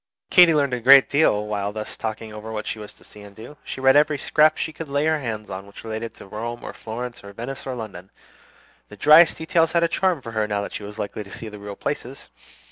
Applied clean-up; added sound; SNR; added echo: none; none; none; none.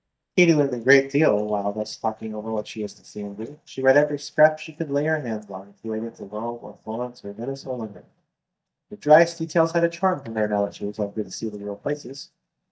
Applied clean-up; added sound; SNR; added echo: neural mask model DeepFilterNet 3.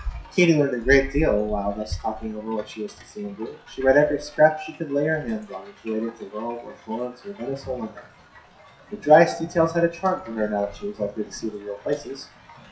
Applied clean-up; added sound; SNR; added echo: classical method WPE with log-MMSE.